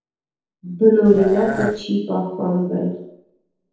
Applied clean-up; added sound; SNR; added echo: neural separator model SepFormer DNS4.